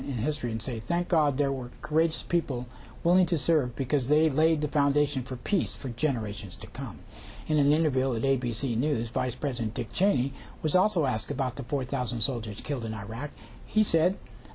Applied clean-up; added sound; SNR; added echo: none; none; none; none.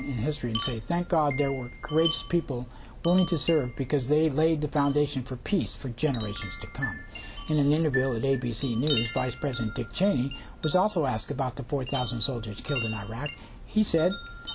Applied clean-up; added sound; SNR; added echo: none; Wind chime; 12 dB; none.